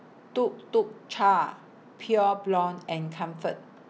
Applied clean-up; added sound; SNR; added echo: none; none; none; none.